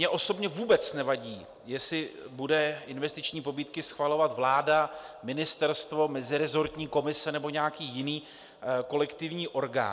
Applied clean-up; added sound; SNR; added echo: none; none; none; none.